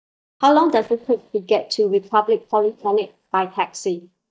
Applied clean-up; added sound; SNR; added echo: neural mask model DeepFilterNet 3.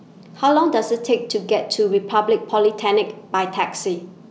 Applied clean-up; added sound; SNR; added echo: none; none; none; none.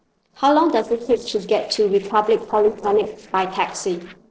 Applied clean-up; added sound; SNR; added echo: neural separator model SepFormer DNS4.